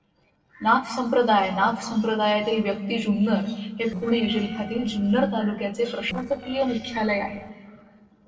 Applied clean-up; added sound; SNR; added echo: neural separator model SepFormer DNS4.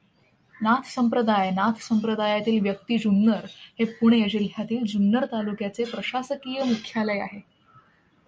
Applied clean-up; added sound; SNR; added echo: none; none; none; none.